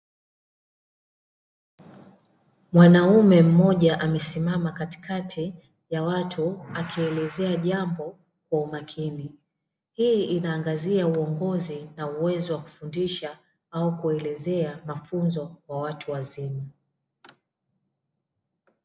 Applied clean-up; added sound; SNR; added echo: none; none; none; none.